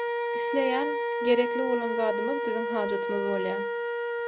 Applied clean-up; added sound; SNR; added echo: none; Wind instrument, woodwind instrument; -1 dB; none.